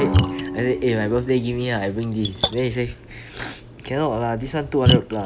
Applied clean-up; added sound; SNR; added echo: none; Splash, splatter + Drum; 2 dB; none.